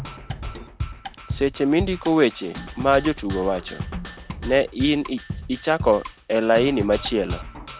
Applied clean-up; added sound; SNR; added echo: none; Percussion; 10 dB; none.